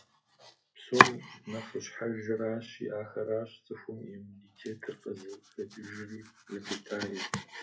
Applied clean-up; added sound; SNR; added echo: classical method WPE with log-MMSE.